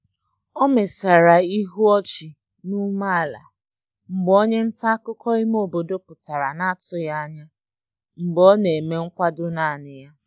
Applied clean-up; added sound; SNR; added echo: none; none; none; none.